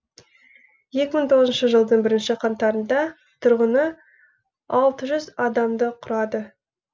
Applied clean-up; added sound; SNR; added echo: none; none; none; none.